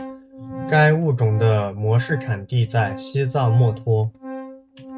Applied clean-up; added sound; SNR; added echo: neural mask model RNNoise.